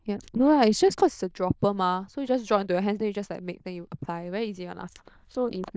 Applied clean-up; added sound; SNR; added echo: neural diffusion model UNIVERSE++.